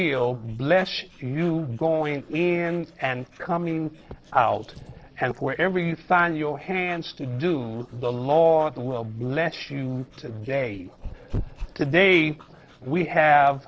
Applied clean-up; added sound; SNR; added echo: neural separator model SepFormer DNS4.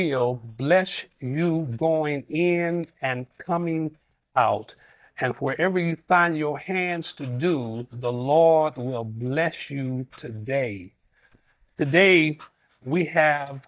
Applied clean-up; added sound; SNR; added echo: neural mask model DeepFilterNet 3.